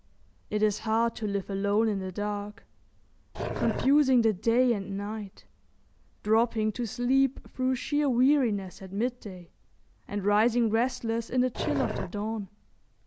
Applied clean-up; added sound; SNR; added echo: none; Growling; 6 dB; none.